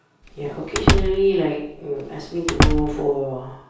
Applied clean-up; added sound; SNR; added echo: none; Slam; -1 dB; reverberation time 0.6 s.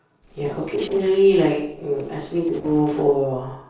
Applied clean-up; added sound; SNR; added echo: neural separator model SepFormer DNS4.